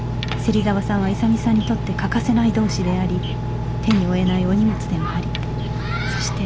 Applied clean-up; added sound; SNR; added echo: none; Engine; 3 dB; none.